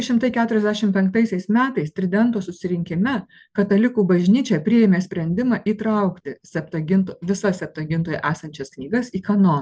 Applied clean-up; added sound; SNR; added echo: neural mask model Resemble Enhance denoiser.